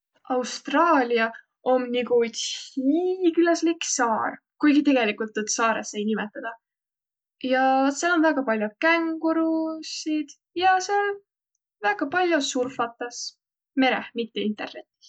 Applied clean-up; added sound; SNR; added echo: none; none; none; none.